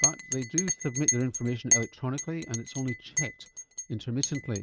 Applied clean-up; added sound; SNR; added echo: neural mask model RNNoise.